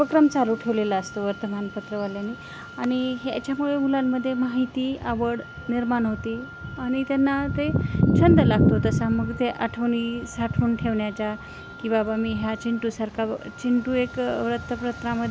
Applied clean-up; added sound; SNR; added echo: none; Wind instrument, woodwind instrument; 19 dB; none.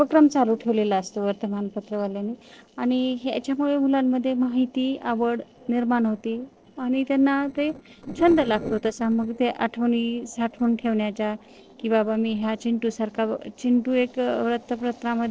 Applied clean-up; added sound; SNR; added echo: neural separator model SepFormer DNS4.